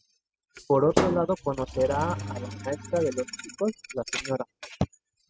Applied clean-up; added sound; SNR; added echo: classical method spectral subtraction.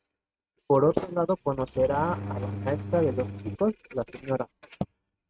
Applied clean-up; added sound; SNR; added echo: neural mask model RNNoise.